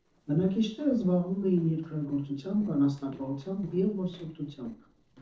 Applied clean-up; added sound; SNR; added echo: neural separator model SepFormer DNS4.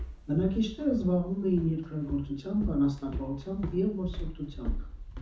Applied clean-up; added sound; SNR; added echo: none; Walk, footsteps; 8 dB; reverberation time 0.7 s.